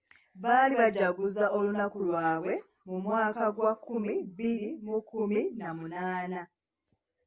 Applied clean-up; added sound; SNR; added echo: none; none; none; none.